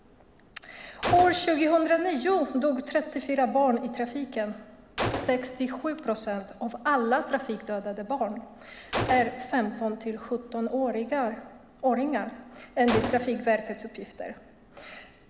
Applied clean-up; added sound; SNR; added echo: none; Gunshot, gunfire; 11 dB; none.